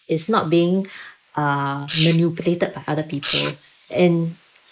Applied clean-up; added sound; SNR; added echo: neural mask model Resemble Enhance denoiser.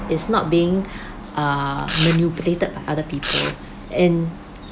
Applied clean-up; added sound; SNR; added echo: none; Domestic sounds, home sounds; 2 dB; none.